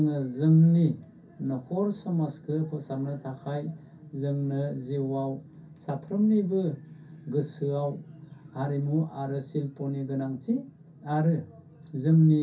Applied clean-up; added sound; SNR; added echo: none; none; none; reverberation time 0.3 s.